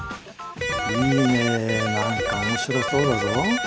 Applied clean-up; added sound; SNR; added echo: none; Electric guitar; 2 dB; none.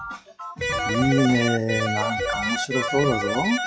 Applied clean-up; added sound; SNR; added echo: classical method log-MMSE.